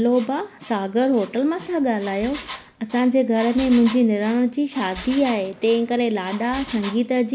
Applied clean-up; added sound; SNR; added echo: none; Engine; 18 dB; none.